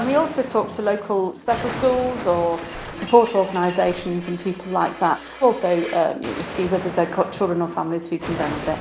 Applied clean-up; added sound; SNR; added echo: none; Explosion; 12 dB; none.